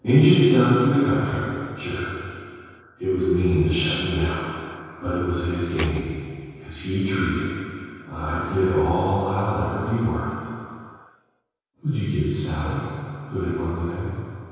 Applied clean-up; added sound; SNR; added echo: none; Thump, thud; 10 dB; reverberation time 2.2 s.